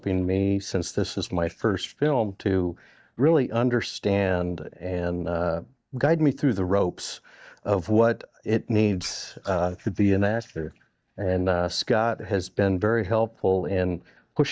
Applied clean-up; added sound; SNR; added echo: neural mask model DeepFilterNet 3.